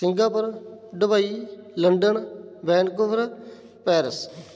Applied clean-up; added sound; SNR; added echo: none; none; none; none.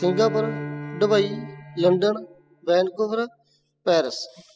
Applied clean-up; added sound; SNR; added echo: classical method spectral subtraction.